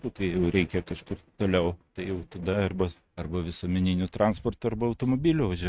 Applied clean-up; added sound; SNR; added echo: neural mask model RNNoise.